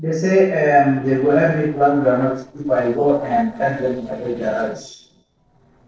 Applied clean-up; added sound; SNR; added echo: neural separator model SepFormer DNS4.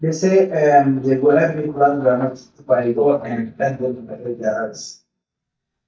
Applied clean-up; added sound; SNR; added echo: neural mask model DeepFilterNet 3.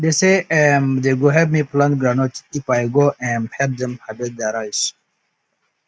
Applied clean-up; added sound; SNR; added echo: none; none; none; none.